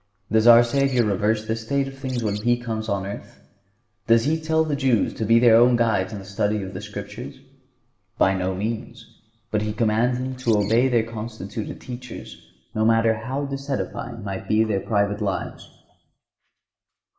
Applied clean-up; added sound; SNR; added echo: none; Bird; 20 dB; reverberation time 0.8 s.